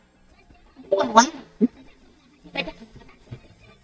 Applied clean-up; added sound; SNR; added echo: neural mask model DeepFilterNet 3.